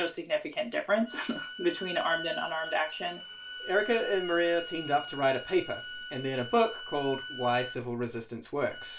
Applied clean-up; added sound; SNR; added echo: none; Bowed string instrument; 12 dB; reverberation time 0.3 s.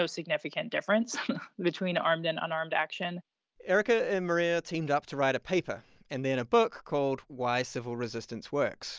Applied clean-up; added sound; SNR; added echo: none; none; none; none.